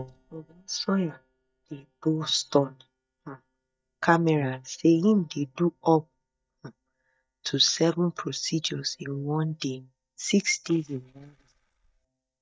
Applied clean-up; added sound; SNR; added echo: neural mask model DeepFilterNet 3.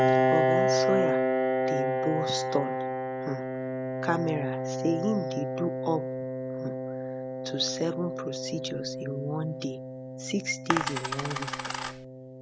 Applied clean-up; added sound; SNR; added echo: none; Piano + Coin (dropping); -4 dB; none.